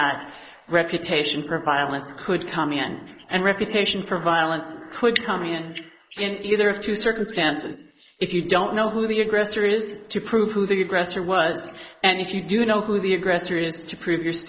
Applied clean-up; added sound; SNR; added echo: neural mask model Resemble Enhance denoiser.